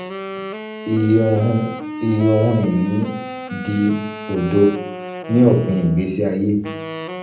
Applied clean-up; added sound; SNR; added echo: none; Wind instrument, woodwind instrument; 11 dB; reverberation time 0.6 s.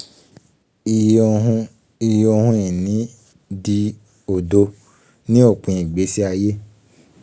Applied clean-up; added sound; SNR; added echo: none; none; none; none.